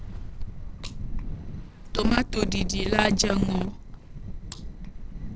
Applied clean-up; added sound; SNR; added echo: neural separator model SepFormer DNS4.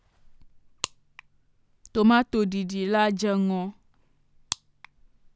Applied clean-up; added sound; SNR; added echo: none; none; none; none.